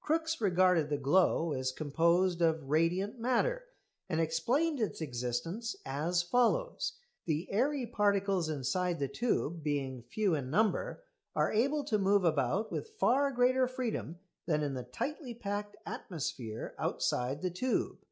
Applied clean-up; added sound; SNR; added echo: none; none; none; none.